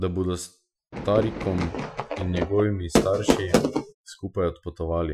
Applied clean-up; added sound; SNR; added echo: classical method Wiener filter.